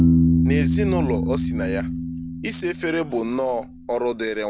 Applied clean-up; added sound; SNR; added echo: none; Piano; -3 dB; none.